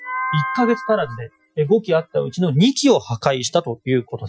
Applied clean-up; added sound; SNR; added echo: classical method Wiener filter.